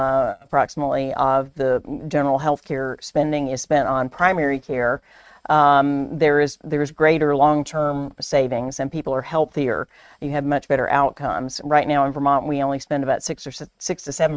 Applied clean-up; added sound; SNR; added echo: neural mask model RNNoise.